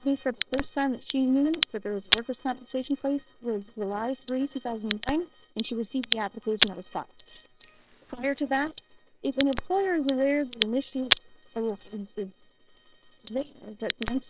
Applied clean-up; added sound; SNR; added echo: neural separator model SepFormer WHAM!.